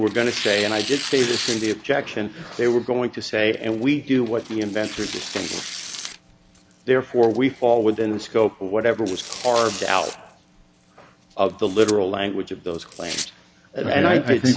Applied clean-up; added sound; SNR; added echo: none; Tearing; 13 dB; none.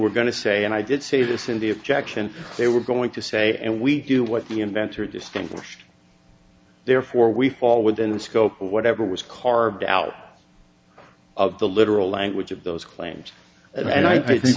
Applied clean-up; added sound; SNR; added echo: none; none; none; none.